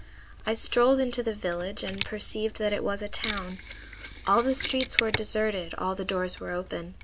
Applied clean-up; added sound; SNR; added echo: none; Mechanisms; 8 dB; none.